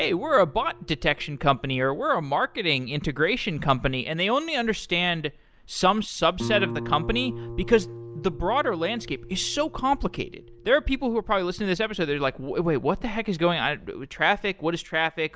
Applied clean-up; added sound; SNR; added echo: none; Guitar; 16 dB; none.